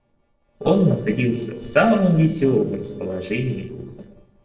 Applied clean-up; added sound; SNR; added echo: neural separator model SepFormer DNS4.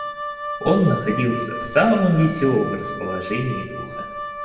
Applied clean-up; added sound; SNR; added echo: none; Wind instrument, woodwind instrument; 9 dB; reverberation time 1.3 s.